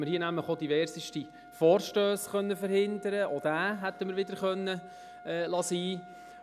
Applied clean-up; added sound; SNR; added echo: none; Trumpet; 19 dB; none.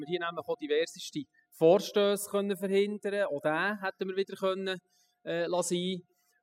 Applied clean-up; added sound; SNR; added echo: classical method spectral subtraction.